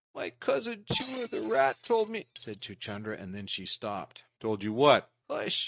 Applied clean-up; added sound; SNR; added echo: neural mask model RNNoise.